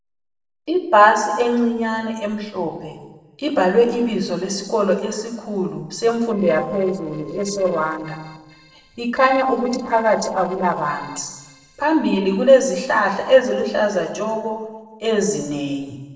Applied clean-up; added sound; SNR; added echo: neural separator model SepFormer DNS4.